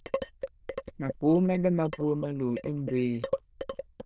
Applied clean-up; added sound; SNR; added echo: neural diffusion model UNIVERSE++.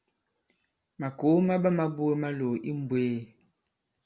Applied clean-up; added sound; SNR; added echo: none; none; none; none.